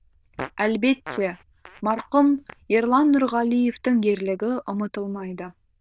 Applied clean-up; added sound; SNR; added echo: neural diffusion model UNIVERSE++.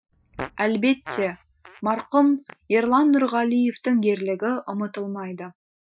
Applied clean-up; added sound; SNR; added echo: classical method Wiener filter.